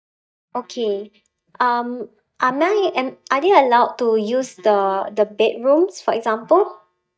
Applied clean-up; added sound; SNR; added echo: neural mask model DeepFilterNet 3.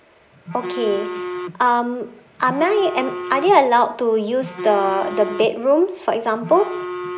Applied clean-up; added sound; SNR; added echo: none; Telephone; 11 dB; none.